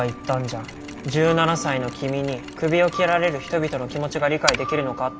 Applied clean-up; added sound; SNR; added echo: none; Mechanisms; 13 dB; none.